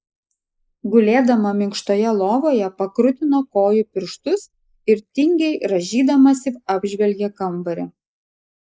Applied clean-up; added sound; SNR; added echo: neural mask model Resemble Enhance denoiser.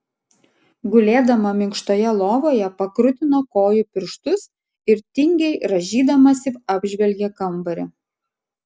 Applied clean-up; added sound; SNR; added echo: none; none; none; none.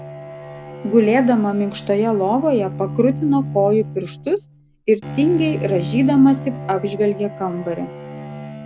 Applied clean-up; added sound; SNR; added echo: none; Bowed string instrument; 11 dB; none.